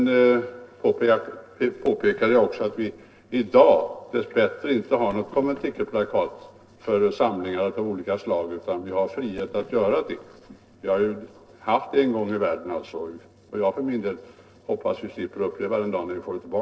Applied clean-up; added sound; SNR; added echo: neural separator model SepFormer DNS4.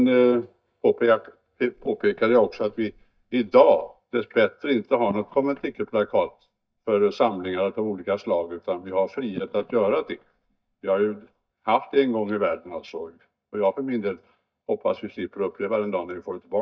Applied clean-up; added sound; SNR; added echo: neural mask model DeepFilterNet 3.